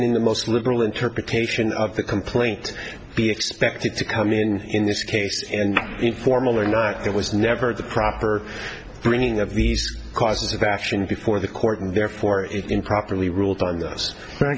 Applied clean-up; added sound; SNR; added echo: none; none; none; none.